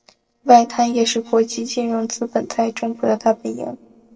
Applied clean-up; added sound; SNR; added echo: neural separator model SepFormer DNS4.